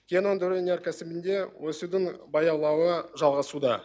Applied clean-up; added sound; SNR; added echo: none; none; none; none.